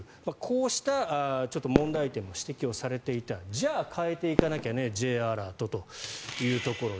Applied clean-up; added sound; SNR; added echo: none; Fireworks; 5 dB; none.